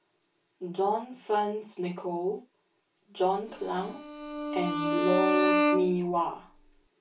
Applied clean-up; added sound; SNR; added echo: none; Bowed string instrument; -1 dB; reverberation time 0.2 s.